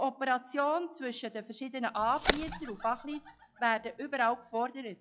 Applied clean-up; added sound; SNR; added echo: classical method log-MMSE.